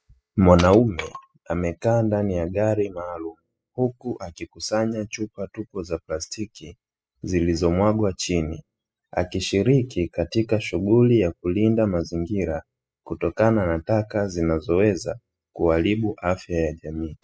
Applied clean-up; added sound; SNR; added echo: classical method spectral subtraction.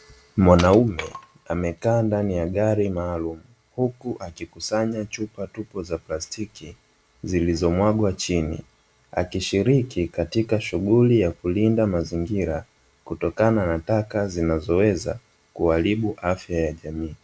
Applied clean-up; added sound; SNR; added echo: none; Wood; 15 dB; none.